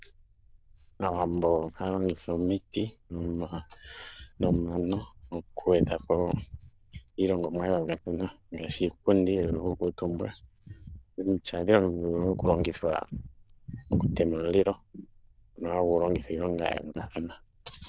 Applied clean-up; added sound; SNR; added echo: neural diffusion model UNIVERSE++.